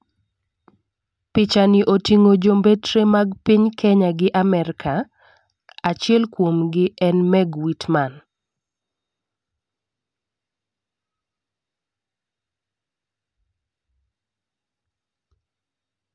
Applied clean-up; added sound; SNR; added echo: none; none; none; none.